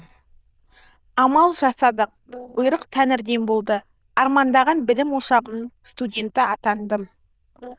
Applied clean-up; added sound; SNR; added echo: neural diffusion model UNIVERSE++.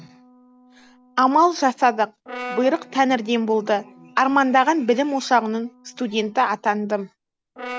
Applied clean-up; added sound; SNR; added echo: none; Brass instrument; 19 dB; none.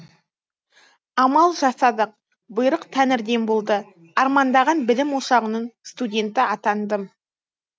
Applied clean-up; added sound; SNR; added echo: none; none; none; none.